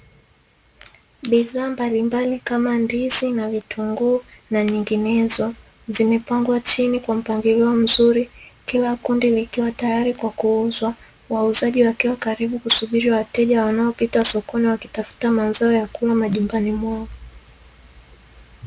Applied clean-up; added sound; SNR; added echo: none; none; none; none.